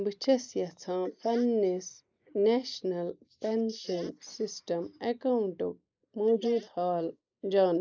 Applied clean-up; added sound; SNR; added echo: neural mask model Resemble Enhance denoiser.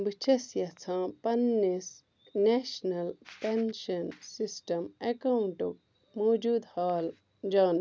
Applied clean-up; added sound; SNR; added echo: none; none; none; none.